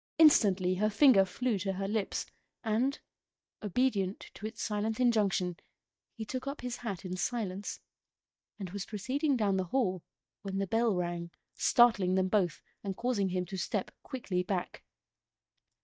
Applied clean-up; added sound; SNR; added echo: neural mask model DeepFilterNet 3.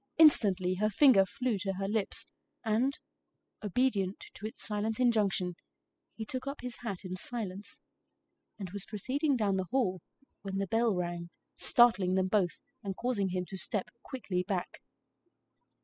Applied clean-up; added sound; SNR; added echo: classical method spectral subtraction.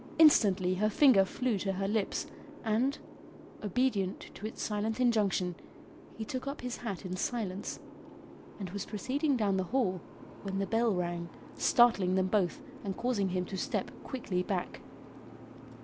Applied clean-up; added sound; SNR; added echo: none; Boat, Water vehicle; 17 dB; none.